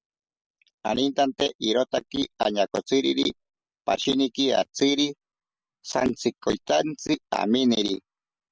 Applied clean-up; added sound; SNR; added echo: none; none; none; none.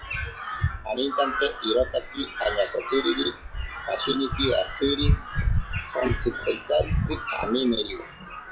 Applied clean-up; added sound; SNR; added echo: classical method WPE with log-MMSE.